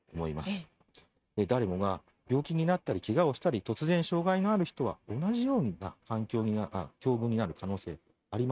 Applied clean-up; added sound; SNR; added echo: neural mask model RNNoise.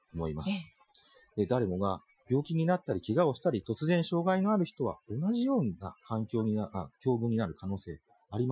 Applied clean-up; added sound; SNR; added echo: classical method Wiener filter.